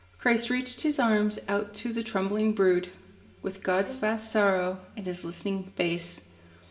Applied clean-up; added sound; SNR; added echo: none; Bowed string instrument; 17 dB; reverberation time 1.0 s.